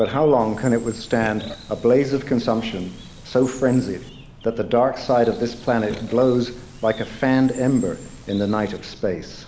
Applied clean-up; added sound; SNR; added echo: none; Bird + Burping, eructation; 19 dB; none.